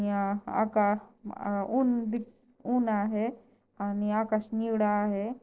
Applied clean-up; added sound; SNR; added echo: neural separator model SepFormer DNS4.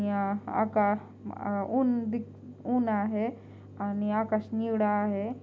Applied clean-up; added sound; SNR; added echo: none; none; none; none.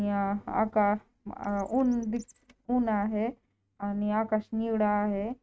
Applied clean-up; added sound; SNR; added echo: neural mask model RNNoise.